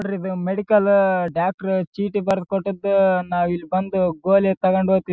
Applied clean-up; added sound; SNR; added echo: none; none; none; none.